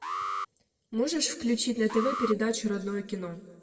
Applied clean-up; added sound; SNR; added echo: none; Alarm; 9 dB; reverberation time 1.3 s.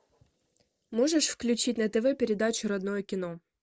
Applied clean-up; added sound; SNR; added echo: none; none; none; none.